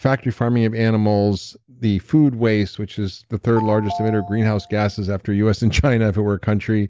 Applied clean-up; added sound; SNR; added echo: none; Telephone; 14 dB; none.